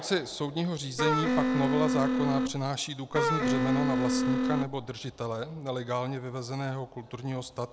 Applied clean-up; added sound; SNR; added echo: none; Wind instrument, woodwind instrument; -5 dB; none.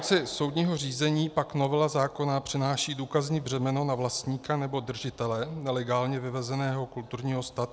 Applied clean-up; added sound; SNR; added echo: none; none; none; none.